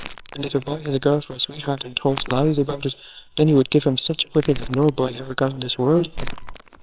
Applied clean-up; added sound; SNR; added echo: neural separator model SepFormer WHAMR!.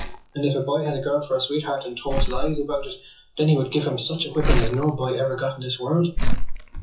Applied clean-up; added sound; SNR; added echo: classical method WPE with log-MMSE.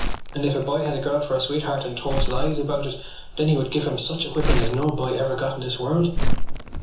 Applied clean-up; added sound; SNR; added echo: none; Crumpling, crinkling; -1 dB; reverberation time 0.7 s.